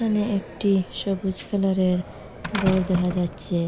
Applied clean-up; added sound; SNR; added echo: none; Slam; 11 dB; none.